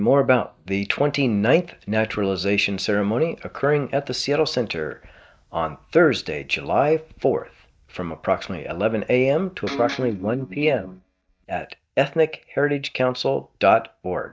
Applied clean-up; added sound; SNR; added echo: neural mask model DeepFilterNet 3.